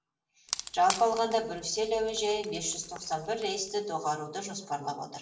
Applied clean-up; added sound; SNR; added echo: none; Wood; 11 dB; reverberation time 0.6 s.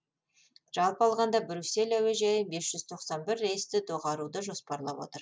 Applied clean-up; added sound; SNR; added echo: none; none; none; none.